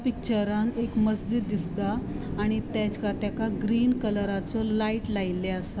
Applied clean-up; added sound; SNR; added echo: none; none; none; none.